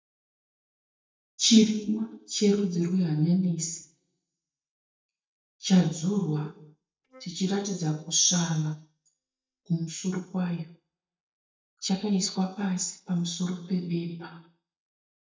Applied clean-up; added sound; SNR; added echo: neural mask model DeepFilterNet 3.